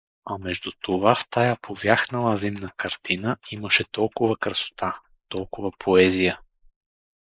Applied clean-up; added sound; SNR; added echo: neural mask model Resemble Enhance denoiser.